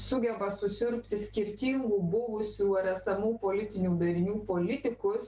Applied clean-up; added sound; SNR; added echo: none; none; none; none.